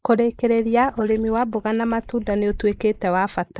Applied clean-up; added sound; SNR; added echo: neural mask model Resemble Enhance denoiser.